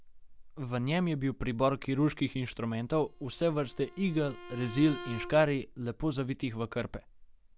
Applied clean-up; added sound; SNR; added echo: none; Bowed string instrument; 16 dB; none.